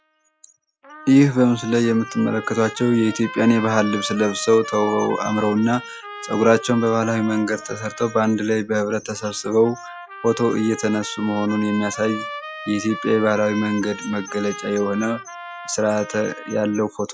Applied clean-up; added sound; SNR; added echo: classical method log-MMSE.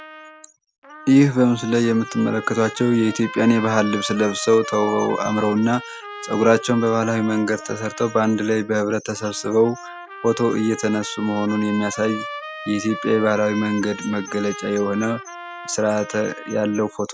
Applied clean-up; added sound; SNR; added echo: none; Trumpet; 14 dB; none.